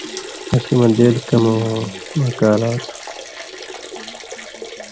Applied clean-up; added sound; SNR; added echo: none; Liquid; 13 dB; none.